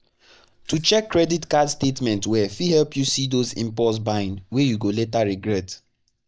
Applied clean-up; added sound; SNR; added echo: neural mask model DeepFilterNet 3.